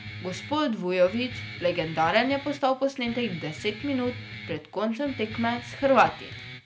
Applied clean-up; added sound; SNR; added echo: none; Guitar; 14 dB; none.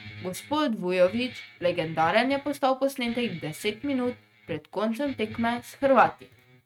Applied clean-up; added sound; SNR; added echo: neural mask model RNNoise.